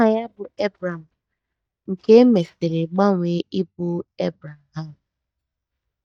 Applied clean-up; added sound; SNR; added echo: neural mask model DeepFilterNet 3.